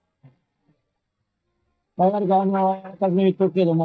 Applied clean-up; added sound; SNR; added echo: neural mask model DeepFilterNet 3.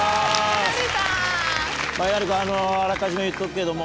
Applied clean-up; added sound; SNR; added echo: none; none; none; none.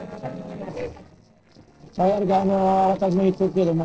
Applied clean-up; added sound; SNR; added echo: neural separator model SepFormer DNS4.